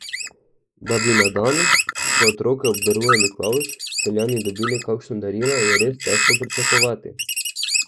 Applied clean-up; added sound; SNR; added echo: neural mask model Resemble Enhance denoiser.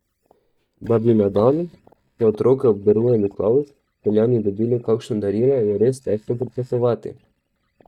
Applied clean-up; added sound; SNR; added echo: neural mask model DeepFilterNet 3.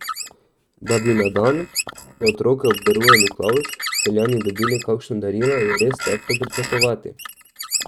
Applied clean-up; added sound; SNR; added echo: neural mask model RNNoise.